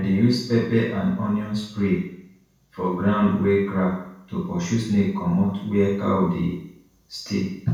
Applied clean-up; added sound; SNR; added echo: none; none; none; reverberation time 0.7 s.